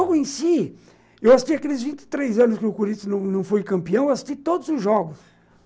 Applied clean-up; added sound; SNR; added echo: none; none; none; none.